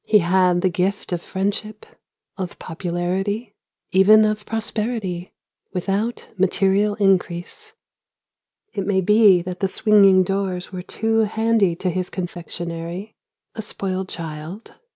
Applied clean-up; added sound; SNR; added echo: none; none; none; none.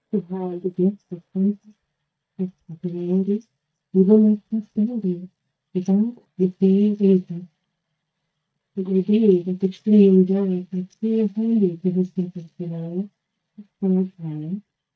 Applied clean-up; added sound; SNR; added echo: neural mask model DeepFilterNet 3.